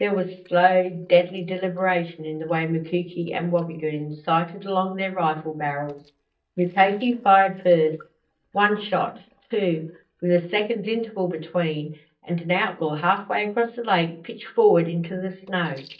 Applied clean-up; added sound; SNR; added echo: neural mask model DeepFilterNet 3.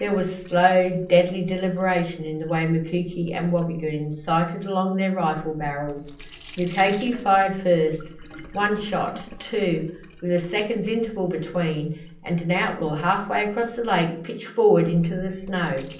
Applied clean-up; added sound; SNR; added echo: none; Sink (filling or washing); 20 dB; reverberation time 0.6 s.